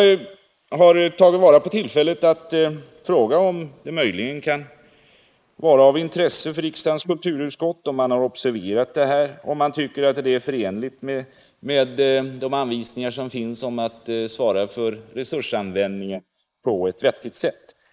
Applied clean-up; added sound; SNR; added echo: neural mask model Resemble Enhance denoiser.